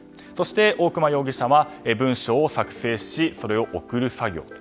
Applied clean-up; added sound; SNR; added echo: none; none; none; none.